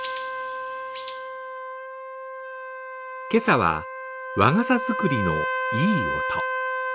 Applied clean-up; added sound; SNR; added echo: none; Trumpet; 3 dB; none.